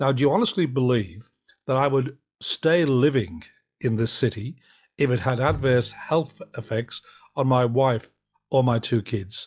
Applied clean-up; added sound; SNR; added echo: classical method log-MMSE.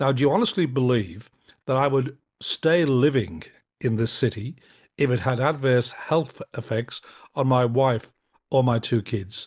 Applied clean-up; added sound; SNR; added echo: neural mask model Resemble Enhance denoiser.